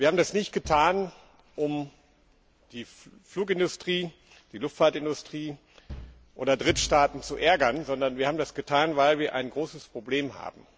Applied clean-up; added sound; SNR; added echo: none; Bass drum; 18 dB; none.